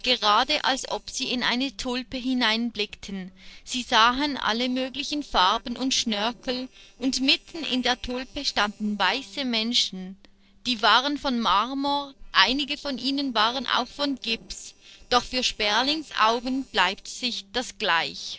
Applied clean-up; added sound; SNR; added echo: neural separator model SepFormer DNS4.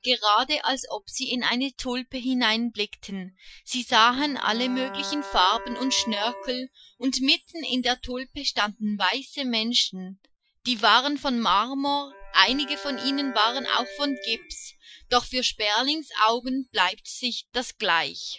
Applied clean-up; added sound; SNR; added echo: classical method Wiener filter.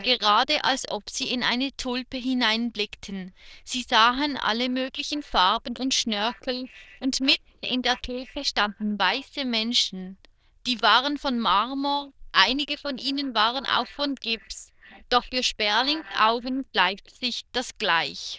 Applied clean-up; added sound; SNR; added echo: neural diffusion model UNIVERSE++.